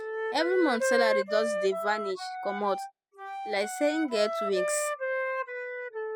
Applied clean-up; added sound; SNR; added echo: classical method spectral subtraction.